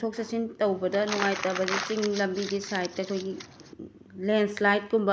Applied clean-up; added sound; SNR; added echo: none; Crumpling, crinkling; 9 dB; none.